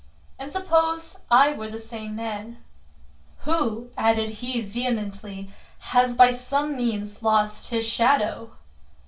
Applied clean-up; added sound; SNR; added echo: none; none; none; reverberation time 0.2 s.